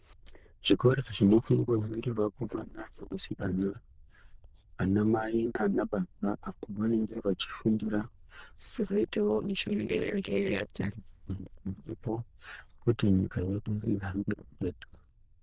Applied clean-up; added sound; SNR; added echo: neural diffusion model UNIVERSE++.